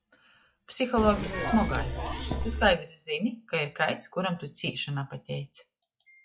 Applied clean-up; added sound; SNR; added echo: classical method log-MMSE.